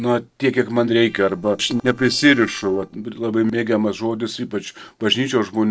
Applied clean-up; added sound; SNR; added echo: neural separator model SepFormer DNS4.